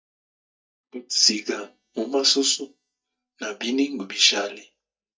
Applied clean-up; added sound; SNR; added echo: neural mask model DeepFilterNet 3.